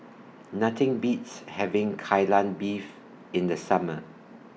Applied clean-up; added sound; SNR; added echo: none; none; none; none.